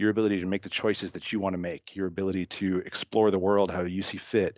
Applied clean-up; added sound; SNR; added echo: none; none; none; none.